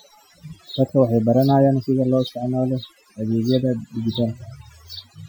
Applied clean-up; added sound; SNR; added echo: classical method Wiener filter.